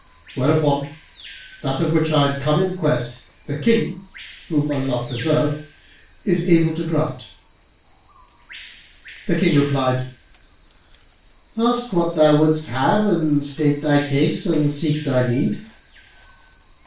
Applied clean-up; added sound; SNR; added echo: none; Bird vocalization, bird call, bird song; 18 dB; reverberation time 0.4 s.